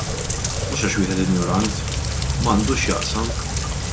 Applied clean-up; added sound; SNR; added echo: none; Rain; -1 dB; reverberation time 0.5 s.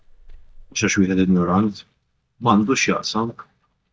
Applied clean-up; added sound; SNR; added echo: neural mask model DeepFilterNet 3.